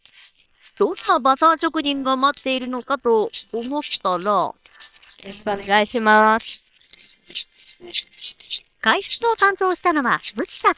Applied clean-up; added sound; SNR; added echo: neural separator model SepFormer WHAM!.